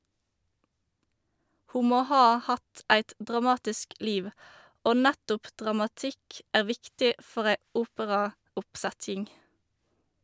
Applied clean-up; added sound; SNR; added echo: none; none; none; none.